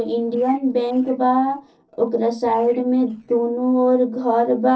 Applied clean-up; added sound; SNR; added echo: neural separator model SepFormer DNS4.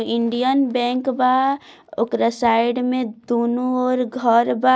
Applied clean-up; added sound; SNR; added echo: none; none; none; none.